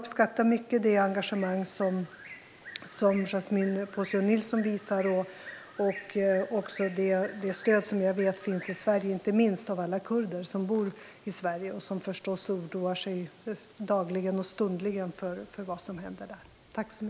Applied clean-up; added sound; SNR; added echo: none; Bird; 20 dB; none.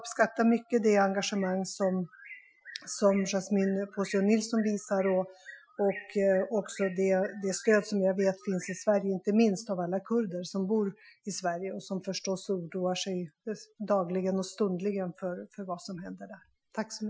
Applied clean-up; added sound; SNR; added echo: classical method Wiener filter.